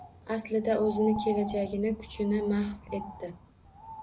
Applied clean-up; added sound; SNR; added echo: none; Bird; 12 dB; none.